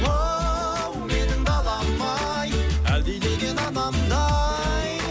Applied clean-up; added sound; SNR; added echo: none; none; none; none.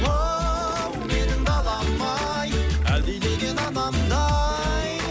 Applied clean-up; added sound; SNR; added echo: none; Gurgling; 19 dB; none.